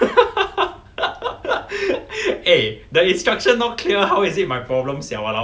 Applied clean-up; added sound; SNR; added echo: none; none; none; none.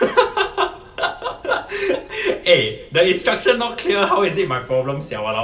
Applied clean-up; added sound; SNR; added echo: none; none; none; reverberation time 1.5 s.